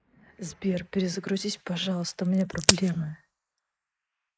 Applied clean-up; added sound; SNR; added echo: neural mask model Resemble Enhance denoiser.